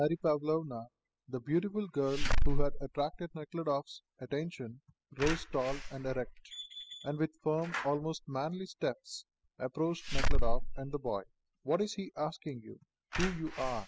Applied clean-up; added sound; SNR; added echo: classical method spectral subtraction.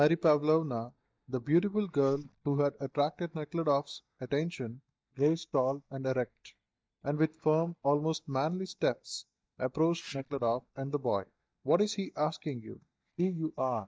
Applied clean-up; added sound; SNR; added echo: neural mask model DeepFilterNet 3.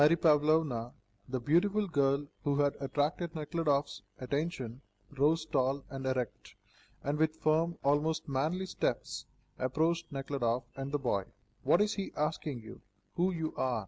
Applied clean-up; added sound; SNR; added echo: none; none; none; none.